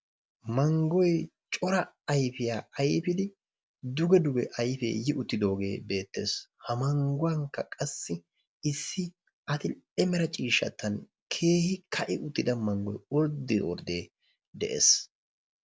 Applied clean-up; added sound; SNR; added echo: none; none; none; none.